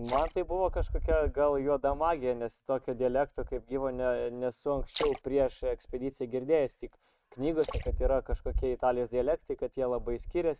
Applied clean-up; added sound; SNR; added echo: neural mask model RNNoise.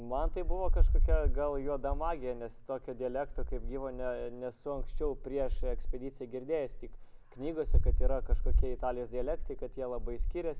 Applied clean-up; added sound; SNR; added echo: none; none; none; none.